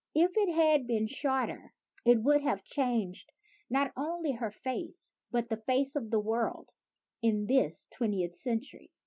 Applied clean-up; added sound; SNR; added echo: none; none; none; none.